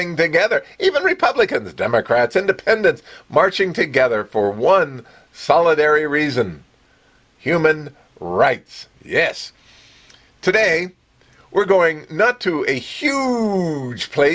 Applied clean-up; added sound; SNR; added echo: none; none; none; none.